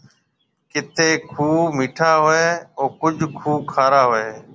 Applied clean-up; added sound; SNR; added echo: none; none; none; none.